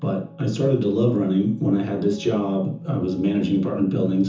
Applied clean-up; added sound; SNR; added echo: none; none; none; reverberation time 0.6 s.